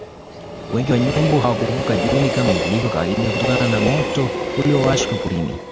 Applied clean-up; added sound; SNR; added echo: none; Train; 2 dB; none.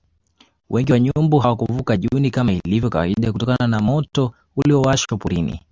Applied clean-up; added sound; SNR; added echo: none; none; none; none.